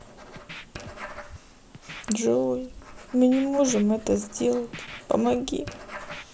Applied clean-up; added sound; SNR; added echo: none; Writing + Scratching (performance technique); 15 dB; none.